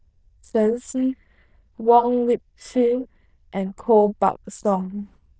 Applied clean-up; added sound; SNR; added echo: neural diffusion model UNIVERSE++.